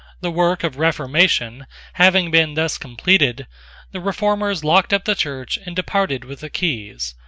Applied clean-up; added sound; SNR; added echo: none; none; none; none.